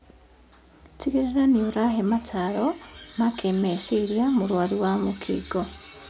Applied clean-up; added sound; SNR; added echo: none; none; none; none.